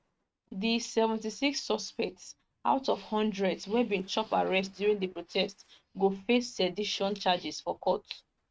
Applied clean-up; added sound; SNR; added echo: neural mask model RNNoise.